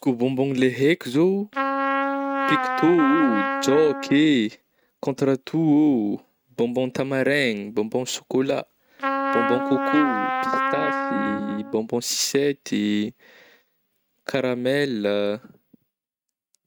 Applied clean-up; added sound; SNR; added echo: neural mask model RNNoise.